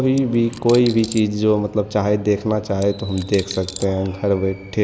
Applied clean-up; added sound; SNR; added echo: none; Coin (dropping); 16 dB; none.